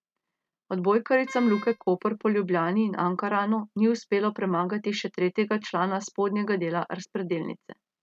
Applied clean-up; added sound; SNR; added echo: neural mask model RNNoise.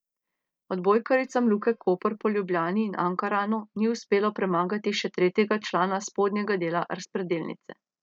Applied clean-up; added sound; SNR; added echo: neural mask model DeepFilterNet 3.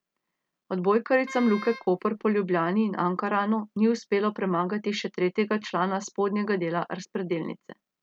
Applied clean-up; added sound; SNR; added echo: none; Wind instrument, woodwind instrument; 16 dB; none.